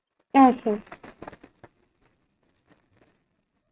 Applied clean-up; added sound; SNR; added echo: neural mask model RNNoise.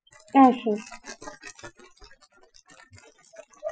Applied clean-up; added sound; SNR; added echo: classical method Wiener filter.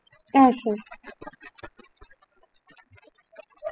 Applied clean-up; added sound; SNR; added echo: classical method spectral subtraction.